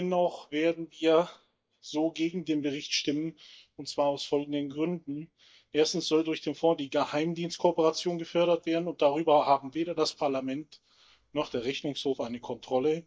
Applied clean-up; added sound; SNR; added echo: neural mask model DeepFilterNet 3.